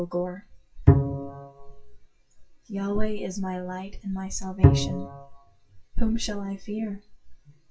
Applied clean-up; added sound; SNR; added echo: classical method WPE with log-MMSE.